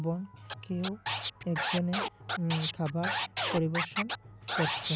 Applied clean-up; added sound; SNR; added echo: none; Scratching (performance technique); 0 dB; none.